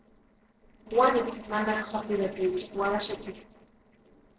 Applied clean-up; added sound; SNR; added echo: neural separator model SepFormer DNS4.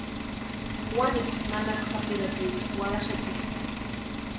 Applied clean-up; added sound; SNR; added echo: none; Engine; -2 dB; reverberation time 0.7 s.